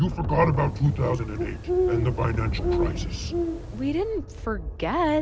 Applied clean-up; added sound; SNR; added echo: none; Bird; 5 dB; none.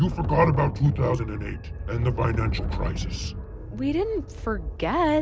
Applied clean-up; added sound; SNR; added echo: none; none; none; none.